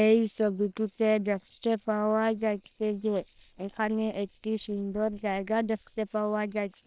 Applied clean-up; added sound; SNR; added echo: neural separator model SepFormer WHAM!.